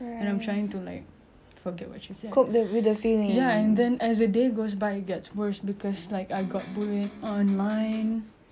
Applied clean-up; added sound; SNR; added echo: none; Electric guitar; 16 dB; none.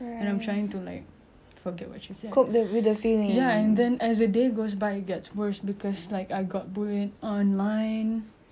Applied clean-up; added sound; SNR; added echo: none; none; none; none.